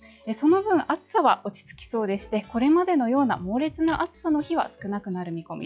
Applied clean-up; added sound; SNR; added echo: classical method log-MMSE.